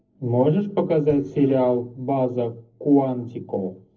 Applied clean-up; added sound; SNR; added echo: neural separator model SepFormer DNS4.